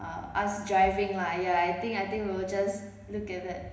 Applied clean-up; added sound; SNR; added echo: none; none; none; reverberation time 1.0 s.